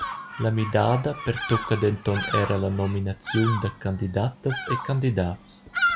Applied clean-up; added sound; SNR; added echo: none; Bird vocalization, bird call, bird song; 7 dB; none.